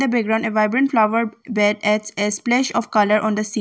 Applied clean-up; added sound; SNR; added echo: none; none; none; none.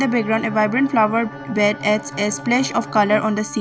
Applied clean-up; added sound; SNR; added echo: none; Wind instrument, woodwind instrument + Bowed string instrument; 13 dB; none.